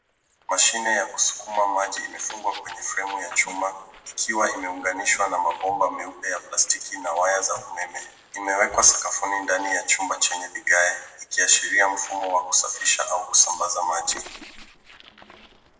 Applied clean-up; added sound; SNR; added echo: neural separator model SepFormer DNS4.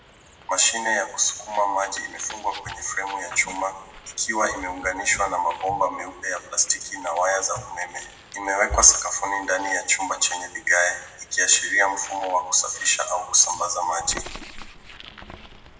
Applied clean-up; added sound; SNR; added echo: none; Bird; 20 dB; reverberation time 0.7 s.